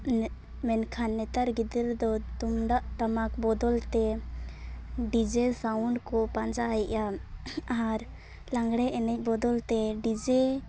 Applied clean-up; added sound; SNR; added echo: none; none; none; none.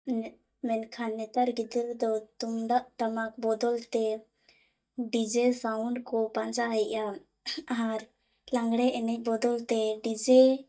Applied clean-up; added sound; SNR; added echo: neural mask model DeepFilterNet 3.